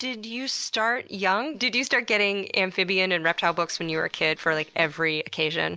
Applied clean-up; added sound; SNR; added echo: neural separator model SepFormer DNS4.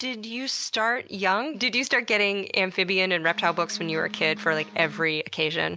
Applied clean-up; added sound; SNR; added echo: none; Electric guitar; 15 dB; none.